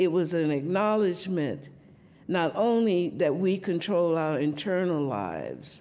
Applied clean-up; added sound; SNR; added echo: none; none; none; none.